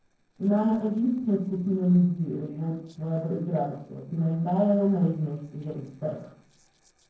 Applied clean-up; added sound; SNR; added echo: neural separator model SepFormer DNS4.